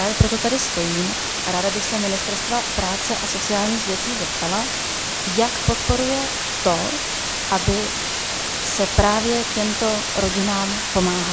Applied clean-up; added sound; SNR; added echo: none; Water; 1 dB; none.